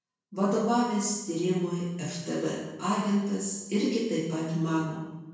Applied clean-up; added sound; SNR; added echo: none; none; none; reverberation time 0.9 s.